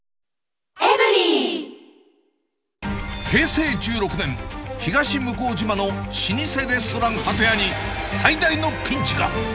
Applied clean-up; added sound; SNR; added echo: none; none; none; none.